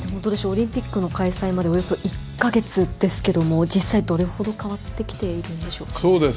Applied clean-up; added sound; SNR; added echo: none; none; none; none.